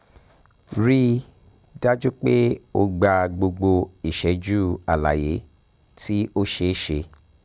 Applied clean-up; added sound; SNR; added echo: none; none; none; none.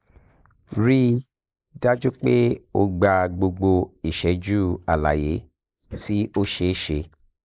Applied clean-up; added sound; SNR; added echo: neural mask model Resemble Enhance denoiser.